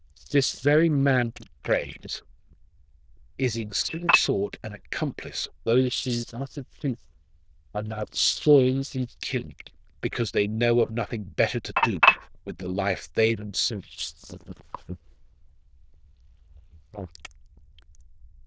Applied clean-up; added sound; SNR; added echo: neural diffusion model UNIVERSE++.